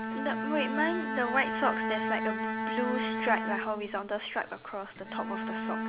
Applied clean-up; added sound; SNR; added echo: none; Bowed string instrument; 1 dB; none.